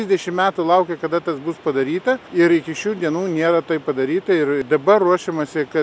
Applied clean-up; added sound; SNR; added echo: none; none; none; none.